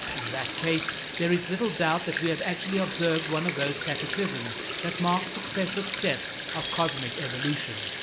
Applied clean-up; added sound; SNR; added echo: none; Sink (filling or washing); -1 dB; none.